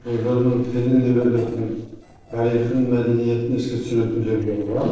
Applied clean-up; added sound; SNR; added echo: neural separator model SepFormer DNS4.